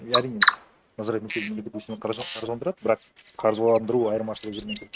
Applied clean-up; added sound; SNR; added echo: neural mask model RNNoise.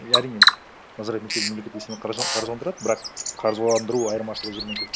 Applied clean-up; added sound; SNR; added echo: none; Bird vocalization, bird call, bird song; -1 dB; none.